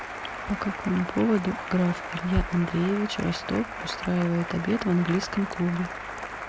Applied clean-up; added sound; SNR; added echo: none; Applause; 9 dB; none.